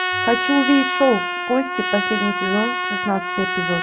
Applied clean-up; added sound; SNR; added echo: none; Trumpet; 2 dB; none.